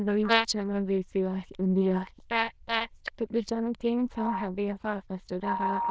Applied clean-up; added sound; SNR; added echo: neural diffusion model UNIVERSE++.